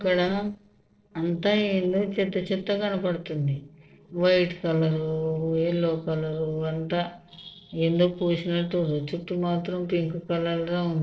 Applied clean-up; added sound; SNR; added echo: neural separator model SepFormer DNS4.